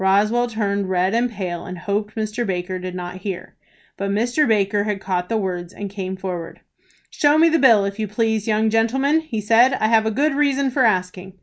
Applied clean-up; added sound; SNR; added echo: none; none; none; none.